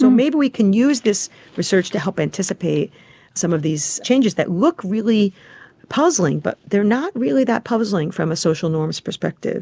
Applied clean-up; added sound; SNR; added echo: none; none; none; none.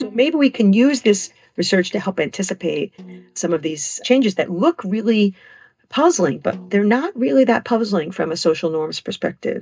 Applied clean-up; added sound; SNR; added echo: neural mask model DeepFilterNet 3.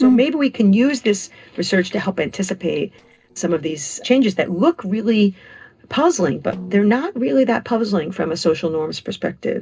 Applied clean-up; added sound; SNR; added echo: neural separator model SepFormer DNS4.